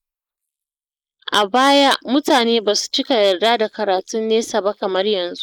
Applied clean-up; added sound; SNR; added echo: neural mask model Resemble Enhance denoiser.